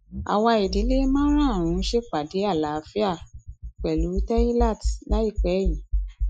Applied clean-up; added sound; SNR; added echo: classical method Wiener filter.